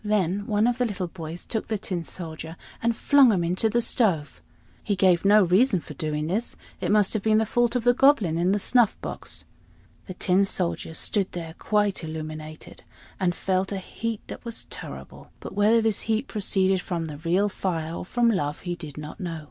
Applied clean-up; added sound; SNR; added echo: none; none; none; none.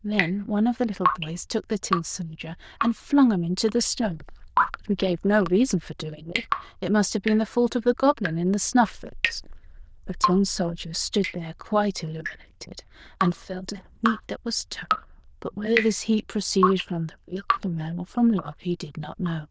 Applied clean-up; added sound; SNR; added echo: neural diffusion model UNIVERSE++.